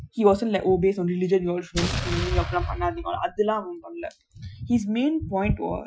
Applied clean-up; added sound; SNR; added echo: classical method Wiener filter.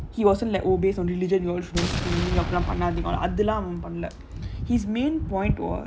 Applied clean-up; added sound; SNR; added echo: none; Explosion; 6 dB; none.